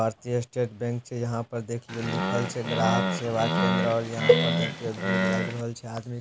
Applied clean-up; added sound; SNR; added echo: none; Animal + Cowbell; -4 dB; none.